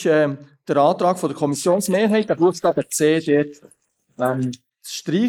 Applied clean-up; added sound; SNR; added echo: neural mask model Resemble Enhance denoiser.